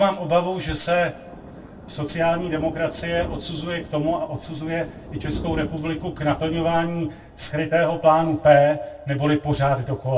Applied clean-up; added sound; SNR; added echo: none; Thunder; 16 dB; reverberation time 0.1 s.